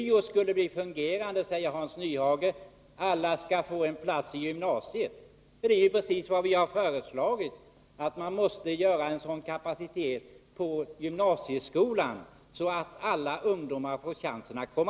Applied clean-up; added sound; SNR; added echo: none; none; none; none.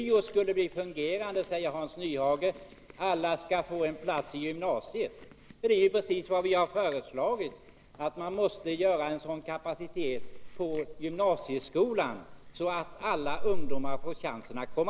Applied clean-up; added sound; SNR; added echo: none; Chewing, mastication; 5 dB; none.